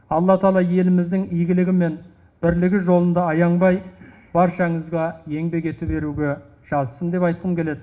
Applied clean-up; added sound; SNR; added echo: none; none; none; none.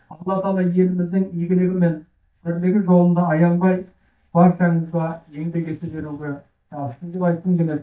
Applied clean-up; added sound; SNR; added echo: neural mask model DeepFilterNet 3.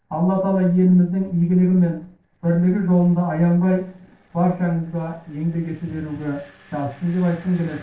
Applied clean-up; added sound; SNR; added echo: neural separator model SepFormer DNS4.